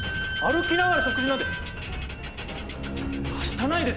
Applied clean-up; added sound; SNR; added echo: none; Squeak / Slam; 1 dB; none.